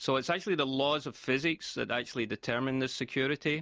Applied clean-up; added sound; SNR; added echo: none; none; none; none.